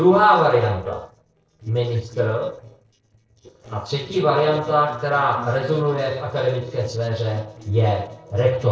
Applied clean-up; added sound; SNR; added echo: neural separator model SepFormer DNS4.